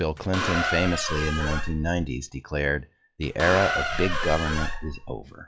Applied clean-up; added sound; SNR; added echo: classical method log-MMSE.